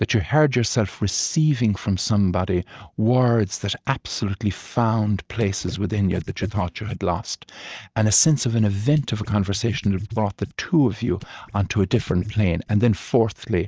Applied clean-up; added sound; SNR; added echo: neural mask model DeepFilterNet 3.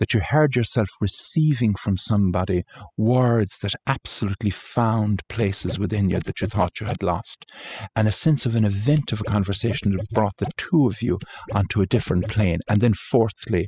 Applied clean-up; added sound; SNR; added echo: classical method spectral subtraction.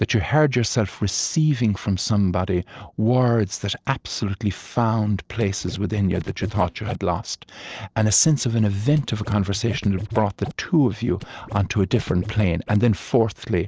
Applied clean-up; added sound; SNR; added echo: neural separator model SepFormer DNS4.